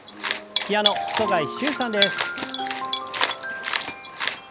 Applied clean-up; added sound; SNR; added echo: none; Cat; 1 dB; none.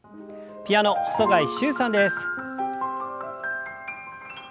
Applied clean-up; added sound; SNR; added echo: none; none; none; none.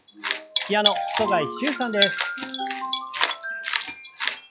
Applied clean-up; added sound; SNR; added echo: classical method log-MMSE.